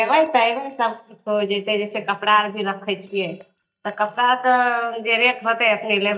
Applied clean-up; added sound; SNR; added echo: neural mask model DeepFilterNet 3.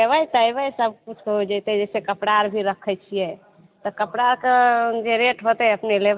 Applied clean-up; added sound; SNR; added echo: none; none; none; none.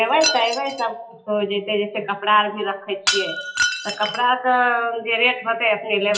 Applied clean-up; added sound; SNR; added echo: classical method WPE with log-MMSE.